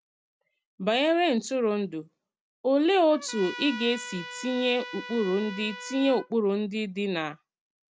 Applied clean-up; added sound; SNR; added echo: none; Trumpet; 13 dB; none.